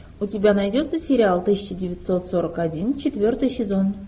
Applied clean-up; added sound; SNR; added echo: none; none; none; none.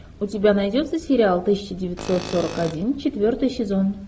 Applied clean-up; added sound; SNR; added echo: none; Tools; 13 dB; none.